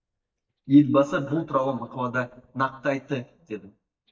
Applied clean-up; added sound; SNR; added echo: neural mask model DeepFilterNet 3.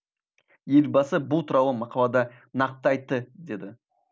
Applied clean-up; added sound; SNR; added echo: none; none; none; none.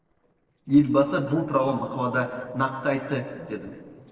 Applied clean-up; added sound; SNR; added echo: neural separator model SepFormer DNS4.